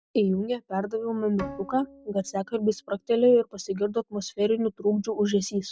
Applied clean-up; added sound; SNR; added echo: none; Bowed string instrument; 18 dB; none.